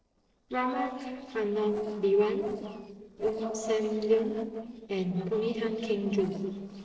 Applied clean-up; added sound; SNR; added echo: neural separator model SepFormer DNS4.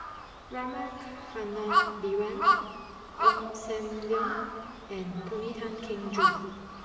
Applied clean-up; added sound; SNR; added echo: none; Crow; -4 dB; reverberation time 2.8 s.